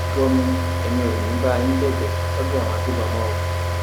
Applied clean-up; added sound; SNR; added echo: none; Car; -2 dB; none.